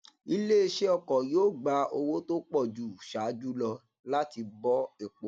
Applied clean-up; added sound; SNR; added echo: none; none; none; none.